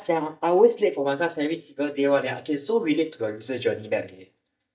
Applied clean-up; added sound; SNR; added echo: neural mask model DeepFilterNet 3.